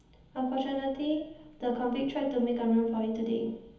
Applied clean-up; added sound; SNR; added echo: none; none; none; reverberation time 1.3 s.